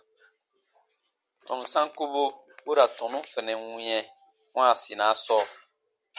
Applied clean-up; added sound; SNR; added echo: none; none; none; none.